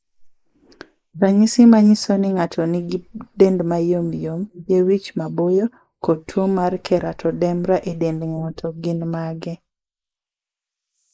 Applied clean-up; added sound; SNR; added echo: neural mask model Resemble Enhance denoiser.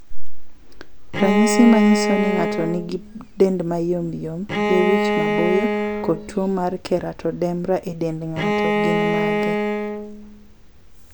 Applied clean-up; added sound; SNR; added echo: none; Bowed string instrument; 2 dB; none.